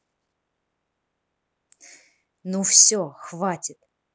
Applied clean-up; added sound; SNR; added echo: none; none; none; none.